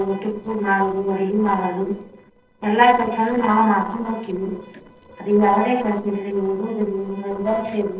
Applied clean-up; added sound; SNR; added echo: neural separator model SepFormer DNS4.